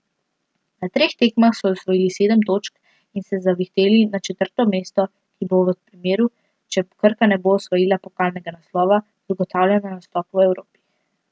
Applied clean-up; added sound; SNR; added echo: none; none; none; none.